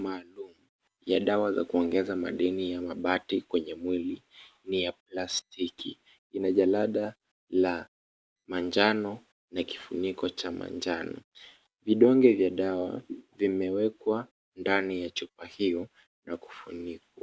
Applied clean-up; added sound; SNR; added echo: none; none; none; none.